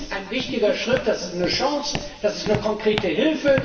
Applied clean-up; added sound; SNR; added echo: none; Walk, footsteps; 11 dB; reverberation time 1.0 s.